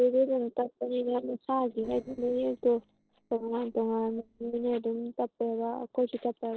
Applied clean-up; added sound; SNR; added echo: neural separator model SepFormer DNS4.